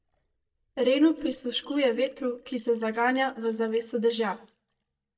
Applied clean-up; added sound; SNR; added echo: neural mask model DeepFilterNet 3.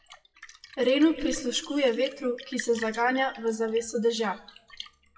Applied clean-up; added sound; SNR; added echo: classical method WPE with log-MMSE.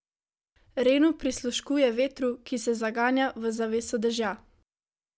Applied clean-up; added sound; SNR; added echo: none; none; none; none.